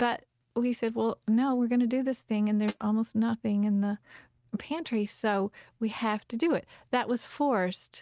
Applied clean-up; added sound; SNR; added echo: neural mask model RNNoise.